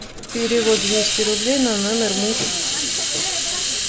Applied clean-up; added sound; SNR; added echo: none; Hiss; -1 dB; none.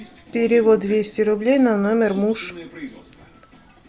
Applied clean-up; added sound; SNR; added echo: none; none; none; none.